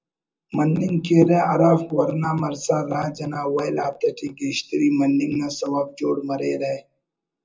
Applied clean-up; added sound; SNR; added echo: none; none; none; reverberation time 0.2 s.